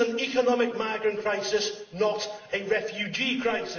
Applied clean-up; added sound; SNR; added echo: none; none; none; reverberation time 0.8 s.